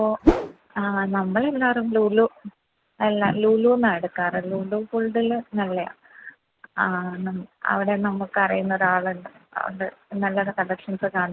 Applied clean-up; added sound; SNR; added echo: none; Whoosh, swoosh, swish; -4 dB; none.